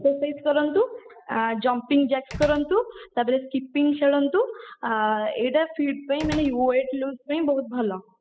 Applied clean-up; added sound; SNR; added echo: classical method spectral subtraction.